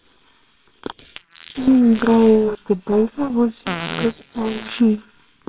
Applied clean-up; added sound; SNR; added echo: neural separator model SepFormer WHAMR!.